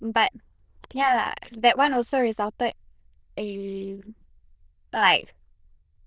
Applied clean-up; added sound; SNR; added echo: neural diffusion model UNIVERSE++.